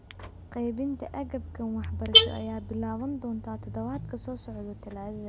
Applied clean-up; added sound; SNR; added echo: none; Alarm / Car; -3 dB; none.